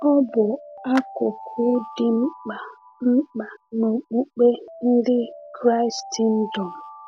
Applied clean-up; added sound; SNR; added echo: none; Alarm + Clapping; 17 dB; none.